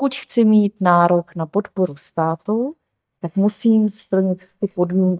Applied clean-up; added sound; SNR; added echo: neural mask model DeepFilterNet 3.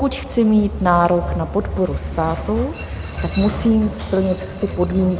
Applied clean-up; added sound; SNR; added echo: none; Train; 8 dB; none.